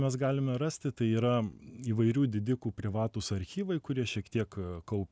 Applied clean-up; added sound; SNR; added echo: none; none; none; none.